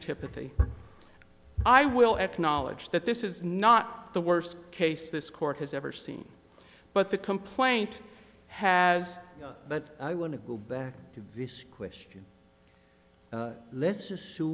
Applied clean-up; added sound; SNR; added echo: none; none; none; none.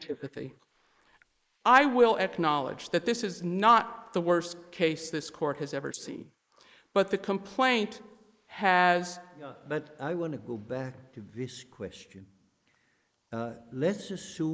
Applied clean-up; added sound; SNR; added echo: neural mask model Resemble Enhance denoiser.